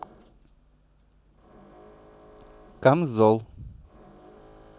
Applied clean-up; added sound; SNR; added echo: none; none; none; none.